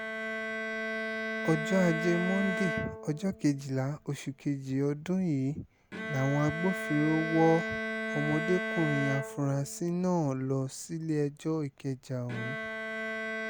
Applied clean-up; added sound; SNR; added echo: none; Bowed string instrument; 5 dB; none.